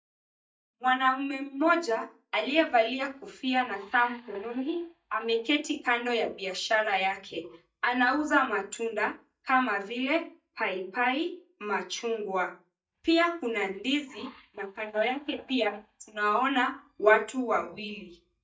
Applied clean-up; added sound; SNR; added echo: neural mask model DeepFilterNet 3.